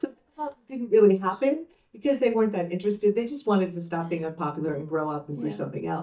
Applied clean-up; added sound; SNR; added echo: neural mask model DeepFilterNet 3.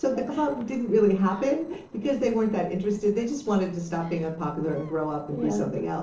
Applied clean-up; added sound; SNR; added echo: neural separator model SepFormer DNS4.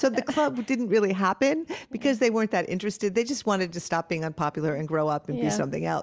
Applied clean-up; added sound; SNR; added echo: none; none; none; none.